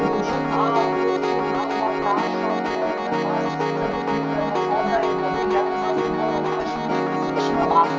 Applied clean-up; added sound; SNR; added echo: none; Piano; -4 dB; reverberation time 0.2 s.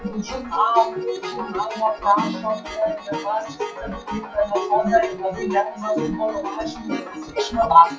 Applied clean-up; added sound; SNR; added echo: classical method WPE with log-MMSE.